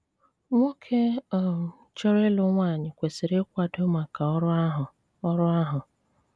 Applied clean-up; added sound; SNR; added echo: none; none; none; none.